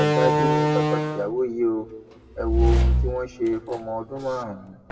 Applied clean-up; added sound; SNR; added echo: none; Slam; -3 dB; reverberation time 1.3 s.